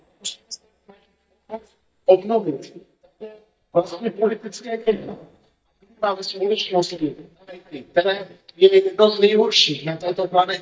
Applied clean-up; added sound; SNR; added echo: neural mask model DeepFilterNet 3.